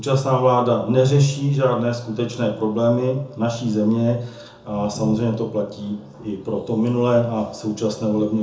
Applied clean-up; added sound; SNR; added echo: none; none; none; reverberation time 0.6 s.